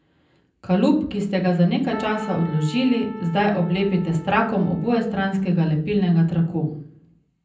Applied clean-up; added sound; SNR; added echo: none; Keyboard (musical); 17 dB; reverberation time 0.6 s.